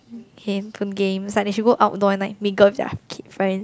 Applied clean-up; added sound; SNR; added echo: none; none; none; none.